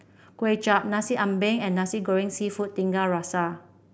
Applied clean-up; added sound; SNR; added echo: none; none; none; none.